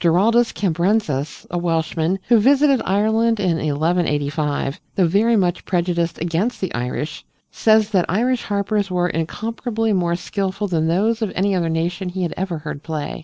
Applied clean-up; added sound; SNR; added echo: none; none; none; none.